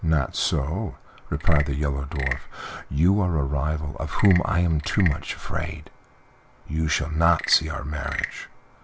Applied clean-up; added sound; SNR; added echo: none; Wood / Percussion / Frog; 15 dB; none.